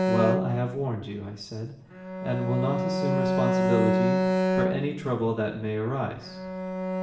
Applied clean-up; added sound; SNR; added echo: none; Bowed string instrument; -2 dB; reverberation time 0.7 s.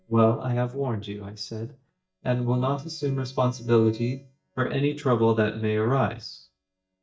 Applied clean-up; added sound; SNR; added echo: neural mask model DeepFilterNet 3.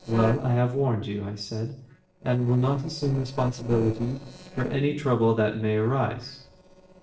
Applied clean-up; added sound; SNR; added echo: neural separator model SepFormer DNS4.